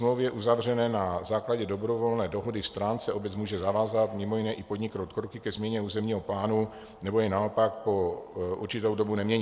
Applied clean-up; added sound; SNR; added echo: none; none; none; none.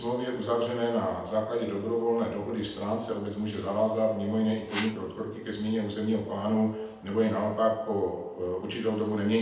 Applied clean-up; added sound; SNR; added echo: none; Whoosh, swoosh, swish; 9 dB; reverberation time 0.8 s.